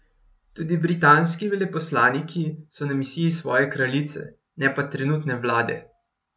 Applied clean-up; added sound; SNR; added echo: none; none; none; none.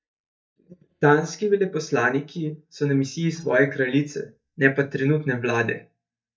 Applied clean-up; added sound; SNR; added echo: neural mask model DeepFilterNet 3.